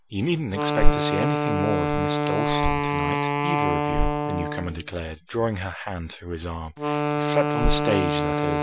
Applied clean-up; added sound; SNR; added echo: none; Wind instrument, woodwind instrument; 1 dB; none.